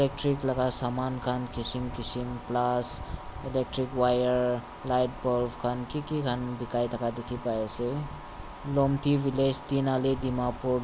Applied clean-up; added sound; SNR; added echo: none; none; none; none.